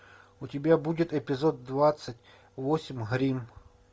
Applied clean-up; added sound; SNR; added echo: none; none; none; none.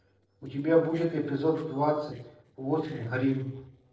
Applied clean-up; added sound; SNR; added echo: neural separator model SepFormer DNS4.